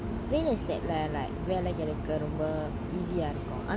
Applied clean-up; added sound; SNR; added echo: none; none; none; none.